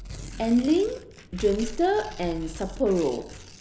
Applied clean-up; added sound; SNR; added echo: none; Drum kit + Tearing; 13 dB; none.